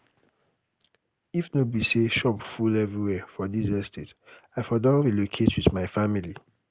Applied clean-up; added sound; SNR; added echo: none; none; none; none.